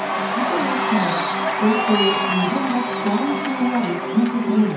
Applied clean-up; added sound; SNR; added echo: none; Cheering; 2 dB; reverberation time 0.6 s.